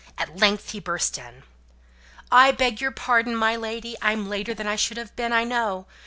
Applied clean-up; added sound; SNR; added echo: none; none; none; none.